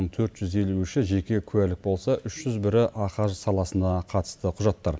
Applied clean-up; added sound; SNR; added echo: none; none; none; none.